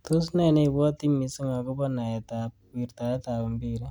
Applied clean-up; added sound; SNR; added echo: none; none; none; none.